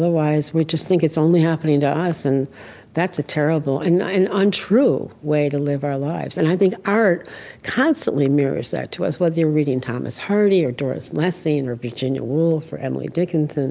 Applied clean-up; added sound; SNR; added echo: none; none; none; none.